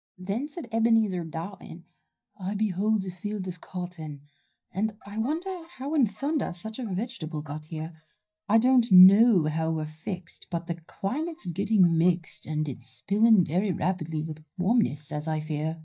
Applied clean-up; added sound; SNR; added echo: neural mask model DeepFilterNet 3.